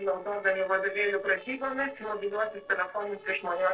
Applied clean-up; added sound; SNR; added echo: neural separator model SepFormer DNS4.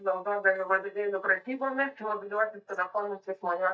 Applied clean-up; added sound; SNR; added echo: neural mask model DeepFilterNet 3.